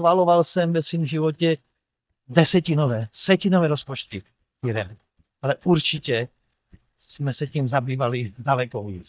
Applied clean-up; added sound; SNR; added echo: neural mask model DeepFilterNet 3.